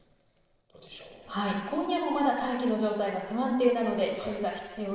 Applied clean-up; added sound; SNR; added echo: neural separator model SepFormer DNS4.